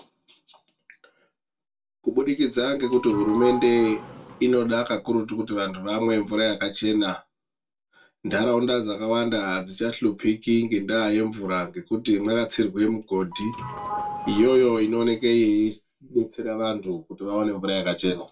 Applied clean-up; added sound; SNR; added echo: none; Sliding door / Doorbell; 11 dB; reverberation time 0.2 s.